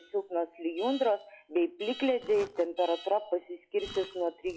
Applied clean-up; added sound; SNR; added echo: classical method log-MMSE.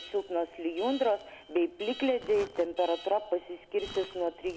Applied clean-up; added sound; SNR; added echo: none; Alarm + Crumpling, crinkling; 17 dB; none.